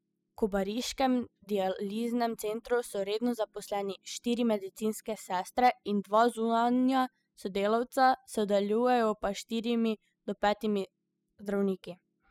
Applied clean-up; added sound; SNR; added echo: classical method spectral subtraction.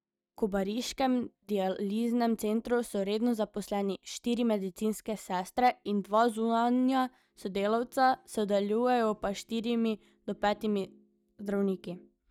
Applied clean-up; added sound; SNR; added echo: neural mask model DeepFilterNet 3.